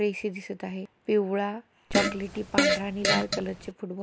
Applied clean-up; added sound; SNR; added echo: none; Fart; -3 dB; none.